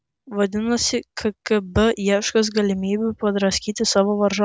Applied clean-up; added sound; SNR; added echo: none; none; none; none.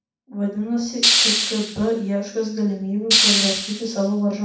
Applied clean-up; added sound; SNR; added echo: none; Hiss; -3 dB; reverberation time 0.6 s.